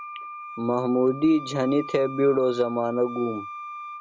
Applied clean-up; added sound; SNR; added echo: none; Wind instrument, woodwind instrument; 13 dB; none.